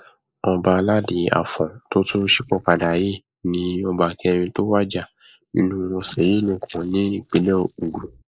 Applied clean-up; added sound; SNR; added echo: neural mask model Resemble Enhance denoiser.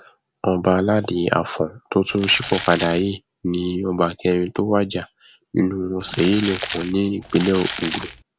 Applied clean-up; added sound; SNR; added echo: none; Crumpling, crinkling; 10 dB; none.